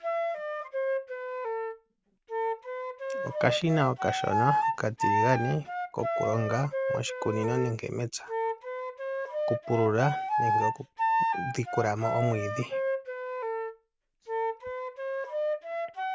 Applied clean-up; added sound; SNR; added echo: none; Wind instrument, woodwind instrument; -1 dB; none.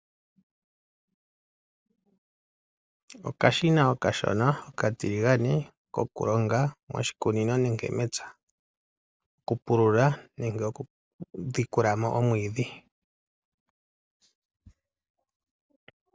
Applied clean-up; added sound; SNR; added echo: none; none; none; none.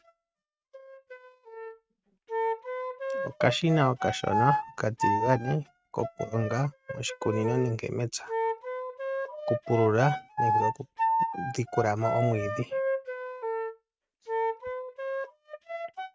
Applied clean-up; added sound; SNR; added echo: neural mask model RNNoise.